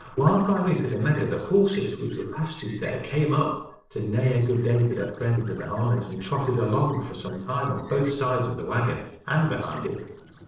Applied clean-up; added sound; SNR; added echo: neural separator model SepFormer DNS4.